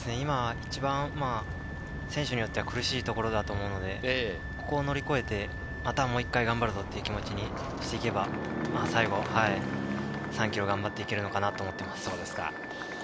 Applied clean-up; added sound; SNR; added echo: none; Wind instrument, woodwind instrument; 15 dB; none.